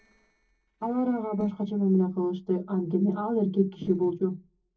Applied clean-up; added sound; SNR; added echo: neural separator model SepFormer DNS4.